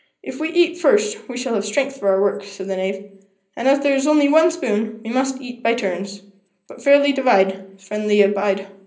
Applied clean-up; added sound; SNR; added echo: none; none; none; reverberation time 0.5 s.